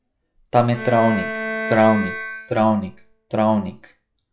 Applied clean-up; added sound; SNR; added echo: classical method log-MMSE.